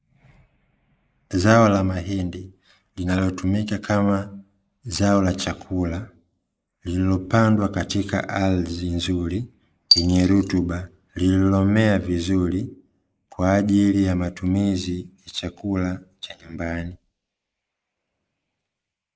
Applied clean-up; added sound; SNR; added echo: neural mask model Resemble Enhance denoiser.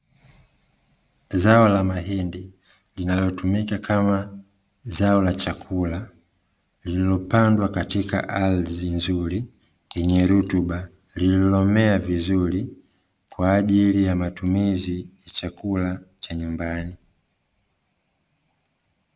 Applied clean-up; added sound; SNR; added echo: none; Coin (dropping); 2 dB; none.